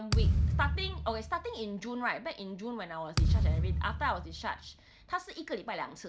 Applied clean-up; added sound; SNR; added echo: none; Thump, thud; -5 dB; none.